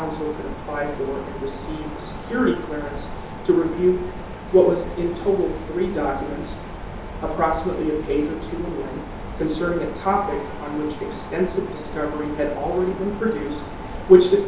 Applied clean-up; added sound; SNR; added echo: none; Mechanisms; 10 dB; reverberation time 2.8 s.